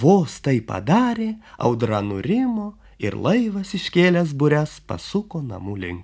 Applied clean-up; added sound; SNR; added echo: none; none; none; none.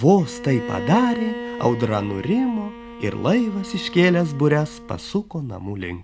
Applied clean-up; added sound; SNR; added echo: none; Bowed string instrument; 13 dB; none.